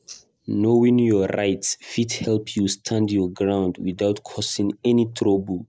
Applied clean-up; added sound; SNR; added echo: neural mask model Resemble Enhance denoiser.